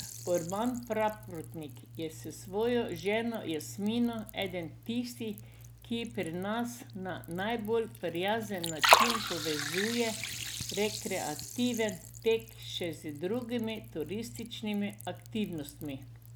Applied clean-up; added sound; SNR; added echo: none; Liquid; 3 dB; none.